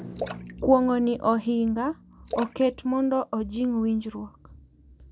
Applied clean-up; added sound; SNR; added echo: none; Splash, splatter + Drum; 16 dB; none.